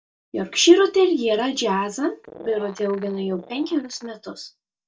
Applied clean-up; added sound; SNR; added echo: neural mask model DeepFilterNet 3.